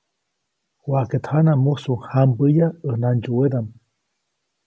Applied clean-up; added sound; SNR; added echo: none; none; none; none.